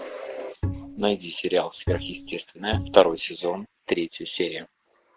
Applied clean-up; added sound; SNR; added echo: none; Bowed string instrument; 4 dB; none.